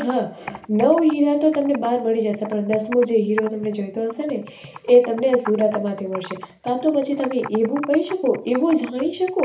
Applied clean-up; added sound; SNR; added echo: none; Computer keyboard; 17 dB; reverberation time 0.3 s.